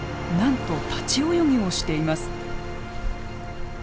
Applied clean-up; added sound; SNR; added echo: none; none; none; none.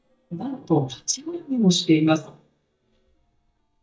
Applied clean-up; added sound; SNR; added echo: neural mask model DeepFilterNet 3.